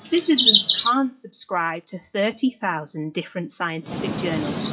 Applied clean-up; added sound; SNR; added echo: classical method WPE with log-MMSE.